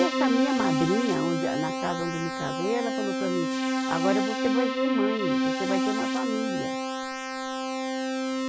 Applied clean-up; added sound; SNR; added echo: none; Keyboard (musical); -3 dB; none.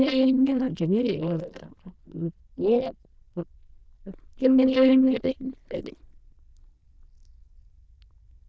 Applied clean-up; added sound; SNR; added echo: neural diffusion model UNIVERSE++.